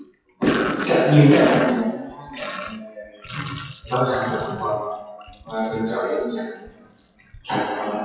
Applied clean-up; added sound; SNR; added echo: classical method WPE with log-MMSE.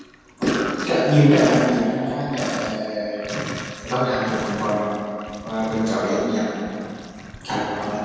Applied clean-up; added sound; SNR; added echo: none; Sink (filling or washing); 11 dB; reverberation time 2.1 s.